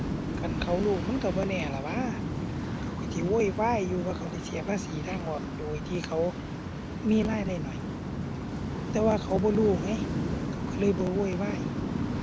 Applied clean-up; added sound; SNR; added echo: none; Waves, surf; 2 dB; none.